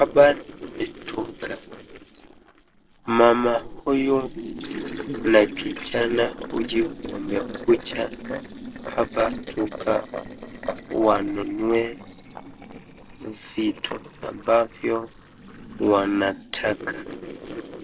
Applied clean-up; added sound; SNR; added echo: neural separator model SepFormer DNS4.